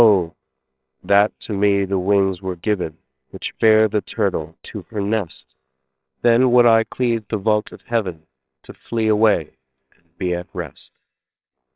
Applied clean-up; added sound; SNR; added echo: neural separator model SepFormer WHAMR!.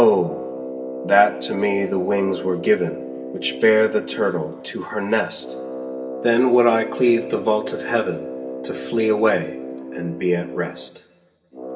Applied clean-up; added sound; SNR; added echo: none; Brass instrument; 10 dB; reverberation time 2.0 s.